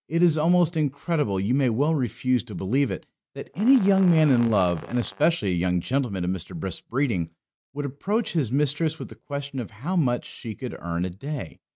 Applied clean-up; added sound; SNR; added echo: neural mask model RNNoise.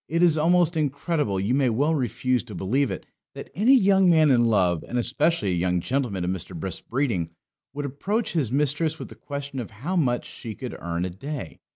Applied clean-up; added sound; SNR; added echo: neural mask model Resemble Enhance denoiser.